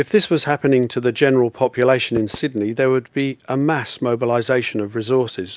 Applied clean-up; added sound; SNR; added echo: none; Knock / Wood; 18 dB; none.